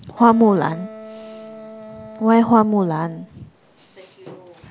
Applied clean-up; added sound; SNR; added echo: none; Wind instrument, woodwind instrument; 18 dB; none.